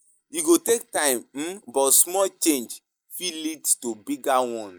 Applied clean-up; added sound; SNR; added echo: neural mask model Resemble Enhance denoiser.